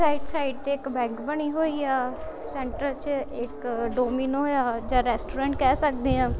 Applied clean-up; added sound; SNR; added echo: none; none; none; none.